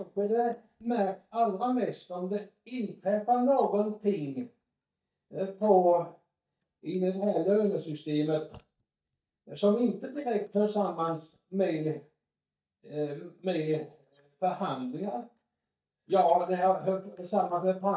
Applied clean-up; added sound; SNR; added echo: neural mask model DeepFilterNet 3.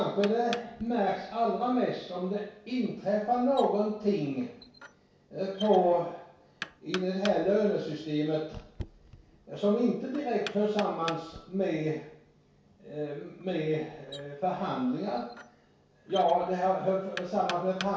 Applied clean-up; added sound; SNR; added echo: none; Knock; 17 dB; reverberation time 0.6 s.